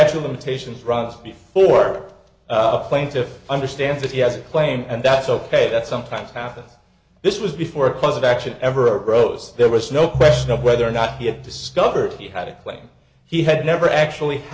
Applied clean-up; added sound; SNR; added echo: none; Piano; 11 dB; none.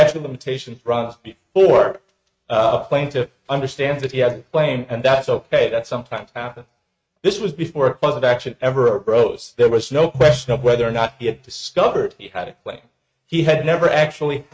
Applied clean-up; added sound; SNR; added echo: neural mask model RNNoise.